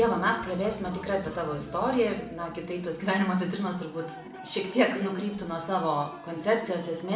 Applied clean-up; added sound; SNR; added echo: none; Cheering; 14 dB; reverberation time 0.6 s.